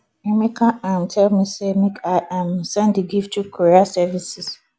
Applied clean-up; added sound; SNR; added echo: none; none; none; none.